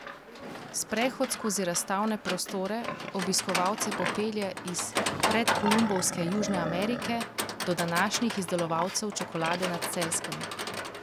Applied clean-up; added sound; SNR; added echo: none; Livestock, farm animals, working animals; 3 dB; none.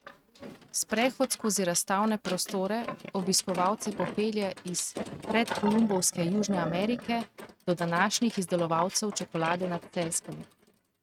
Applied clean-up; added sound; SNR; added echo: neural mask model RNNoise.